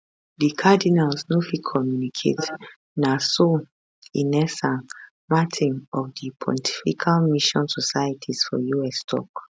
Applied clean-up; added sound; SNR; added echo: none; none; none; none.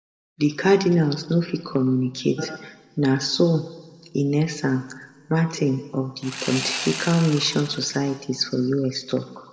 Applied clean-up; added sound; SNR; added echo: none; Sawing; 10 dB; reverberation time 1.2 s.